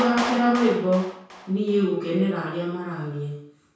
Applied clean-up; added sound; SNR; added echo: none; Clapping; 12 dB; reverberation time 0.6 s.